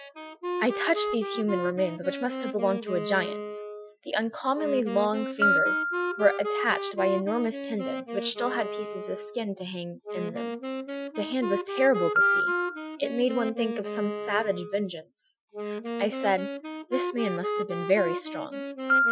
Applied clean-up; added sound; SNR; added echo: classical method Wiener filter.